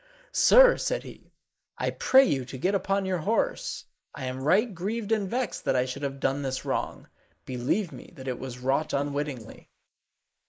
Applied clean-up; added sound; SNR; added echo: neural mask model Resemble Enhance denoiser.